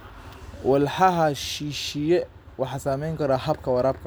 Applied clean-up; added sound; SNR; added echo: none; none; none; none.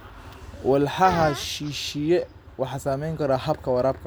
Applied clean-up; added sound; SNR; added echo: none; Fart; 13 dB; none.